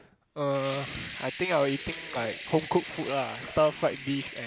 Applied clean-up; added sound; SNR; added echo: none; Sink (filling or washing) / Water tap, faucet / Liquid; 9 dB; none.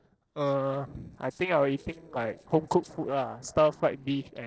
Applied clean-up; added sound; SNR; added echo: neural separator model SepFormer DNS4.